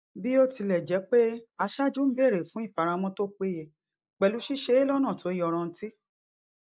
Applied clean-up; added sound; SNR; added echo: neural mask model Resemble Enhance denoiser.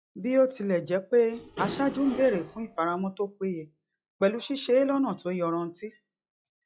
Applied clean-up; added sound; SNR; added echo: classical method log-MMSE.